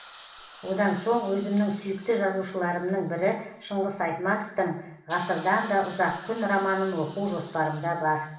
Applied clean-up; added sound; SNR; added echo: none; Hiss; 18 dB; reverberation time 0.6 s.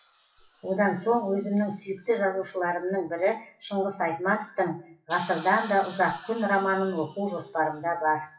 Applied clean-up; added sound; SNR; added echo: classical method WPE with log-MMSE.